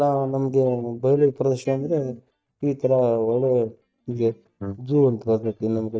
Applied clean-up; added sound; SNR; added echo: neural mask model DeepFilterNet 3.